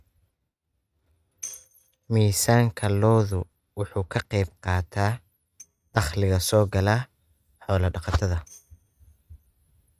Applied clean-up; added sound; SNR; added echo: neural mask model RNNoise.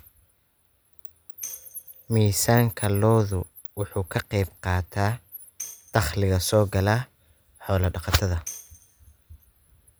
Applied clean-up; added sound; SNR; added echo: none; Tambourine; 18 dB; none.